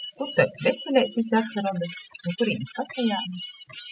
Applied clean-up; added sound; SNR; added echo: classical method spectral subtraction.